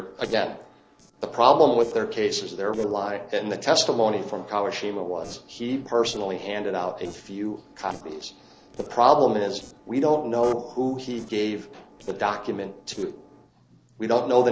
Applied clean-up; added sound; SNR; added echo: neural separator model SepFormer DNS4.